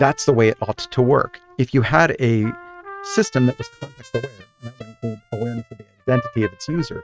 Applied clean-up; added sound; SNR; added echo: neural mask model RNNoise.